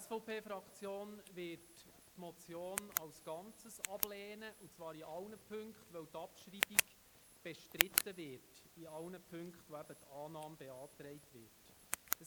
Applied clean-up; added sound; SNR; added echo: none; Tick; -4 dB; none.